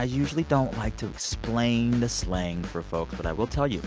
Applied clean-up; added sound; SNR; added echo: none; none; none; none.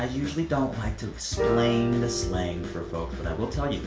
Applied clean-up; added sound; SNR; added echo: none; Piano; 4 dB; reverberation time 0.4 s.